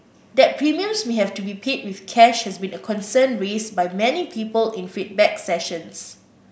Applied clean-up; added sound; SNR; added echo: none; none; none; none.